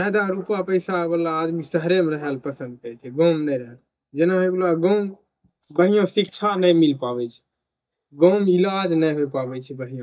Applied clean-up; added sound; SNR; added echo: neural mask model DeepFilterNet 3.